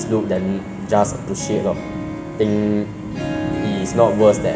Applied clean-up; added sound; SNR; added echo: none; Rain / Thunderstorm + Harp; 8 dB; none.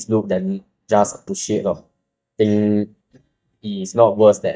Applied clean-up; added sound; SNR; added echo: neural mask model DeepFilterNet 3.